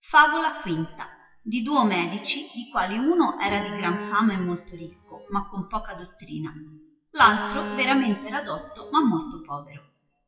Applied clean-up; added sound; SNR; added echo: classical method WPE with log-MMSE.